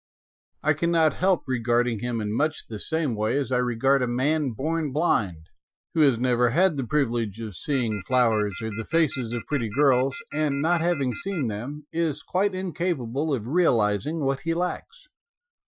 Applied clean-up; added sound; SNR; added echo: classical method Wiener filter.